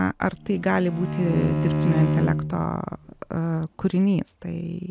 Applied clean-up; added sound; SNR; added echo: none; Bowed string instrument; 2 dB; none.